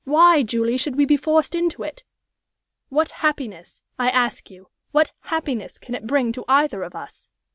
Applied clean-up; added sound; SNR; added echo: none; none; none; none.